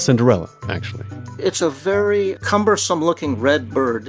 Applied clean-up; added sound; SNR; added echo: none; none; none; none.